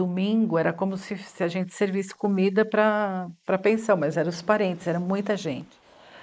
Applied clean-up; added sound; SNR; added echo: neural mask model Resemble Enhance denoiser.